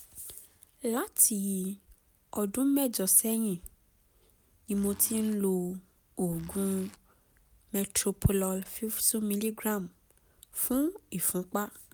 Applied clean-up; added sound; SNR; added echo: none; Zipper (clothing); 19 dB; none.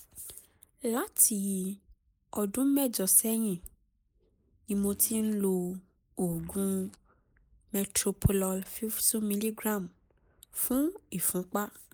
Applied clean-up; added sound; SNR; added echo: neural mask model Resemble Enhance denoiser.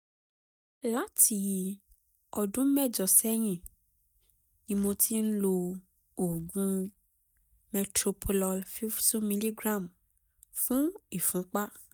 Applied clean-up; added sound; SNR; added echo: neural mask model DeepFilterNet 3.